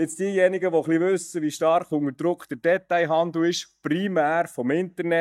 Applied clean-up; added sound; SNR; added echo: neural mask model DeepFilterNet 3.